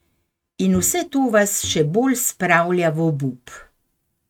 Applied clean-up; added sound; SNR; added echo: neural mask model RNNoise.